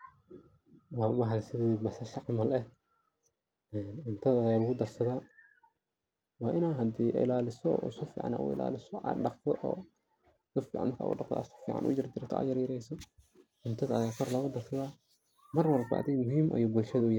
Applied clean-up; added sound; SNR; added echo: none; none; none; none.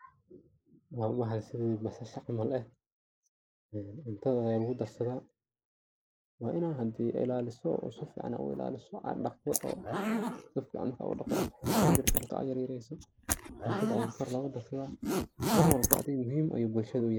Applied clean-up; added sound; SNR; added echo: neural mask model Resemble Enhance denoiser.